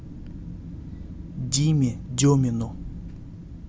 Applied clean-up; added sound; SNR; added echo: none; Wind; 11 dB; none.